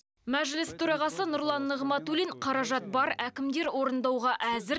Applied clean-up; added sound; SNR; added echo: none; none; none; none.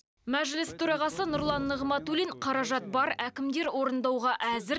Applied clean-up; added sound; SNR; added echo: none; Slam; 20 dB; none.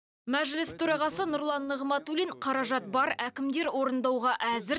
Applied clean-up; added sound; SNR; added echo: neural mask model DeepFilterNet 3.